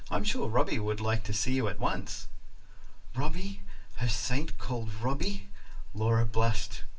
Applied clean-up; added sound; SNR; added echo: none; none; none; reverberation time 0.2 s.